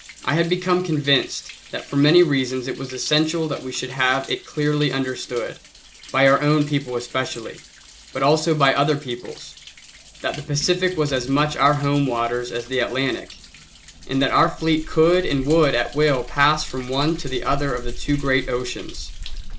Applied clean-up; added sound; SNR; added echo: none; Thunder; 13 dB; none.